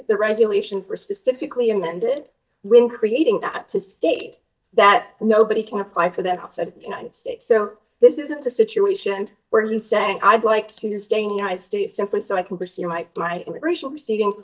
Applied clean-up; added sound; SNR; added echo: neural mask model DeepFilterNet 3.